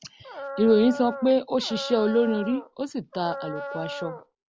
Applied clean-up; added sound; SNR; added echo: none; Dog; 11 dB; none.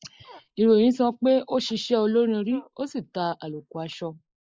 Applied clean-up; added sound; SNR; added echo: neural mask model Resemble Enhance denoiser.